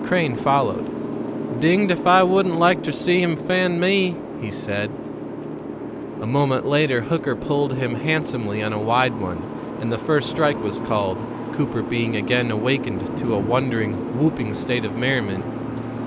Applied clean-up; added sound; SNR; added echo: none; Boat, Water vehicle; 6 dB; none.